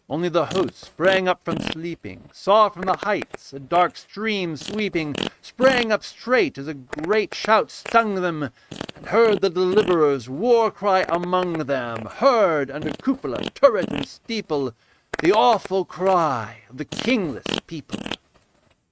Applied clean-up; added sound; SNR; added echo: neural mask model RNNoise.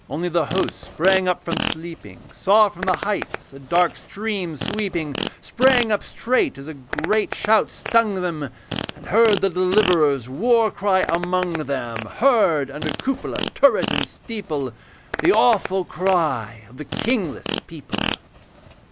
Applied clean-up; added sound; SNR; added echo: none; Fart; 9 dB; none.